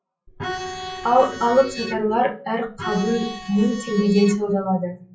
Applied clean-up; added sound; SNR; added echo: classical method WPE with log-MMSE.